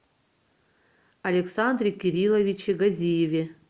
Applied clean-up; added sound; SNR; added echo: none; none; none; none.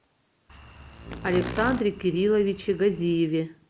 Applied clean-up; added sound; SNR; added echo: none; Insect; 12 dB; none.